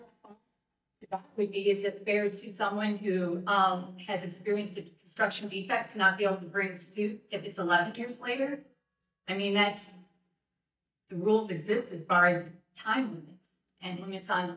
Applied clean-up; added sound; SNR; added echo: neural mask model DeepFilterNet 3.